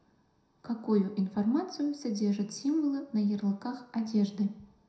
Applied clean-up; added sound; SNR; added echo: none; none; none; reverberation time 0.5 s.